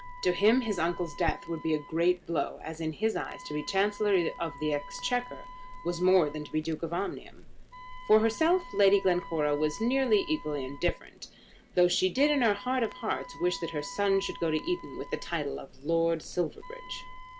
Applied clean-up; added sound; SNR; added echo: none; Wind instrument, woodwind instrument + Crackle; 15 dB; none.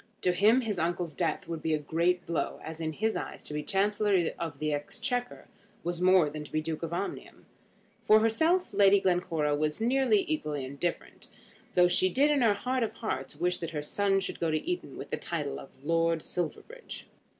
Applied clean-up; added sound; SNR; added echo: none; none; none; none.